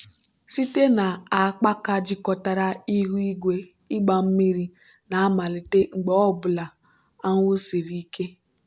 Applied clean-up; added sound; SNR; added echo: none; none; none; none.